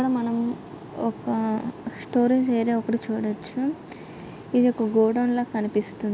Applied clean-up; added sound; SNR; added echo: none; none; none; none.